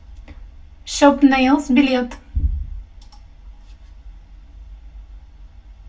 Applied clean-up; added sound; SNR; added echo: none; none; none; reverberation time 0.2 s.